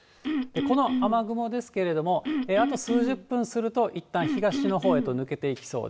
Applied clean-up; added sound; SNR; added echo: none; Cough; 2 dB; none.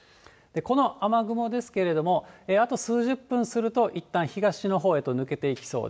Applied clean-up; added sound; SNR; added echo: none; none; none; none.